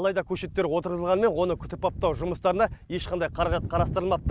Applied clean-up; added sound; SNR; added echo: none; none; none; none.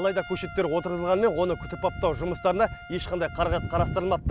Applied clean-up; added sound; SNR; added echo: none; Trumpet; 18 dB; none.